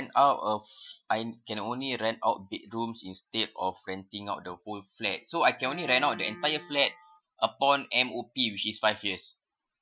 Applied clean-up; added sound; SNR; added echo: classical method Wiener filter.